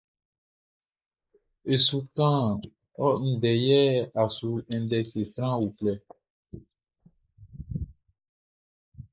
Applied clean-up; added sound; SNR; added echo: neural mask model Resemble Enhance denoiser.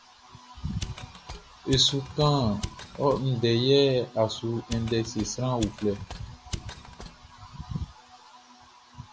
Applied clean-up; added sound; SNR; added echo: none; Mechanisms; 12 dB; none.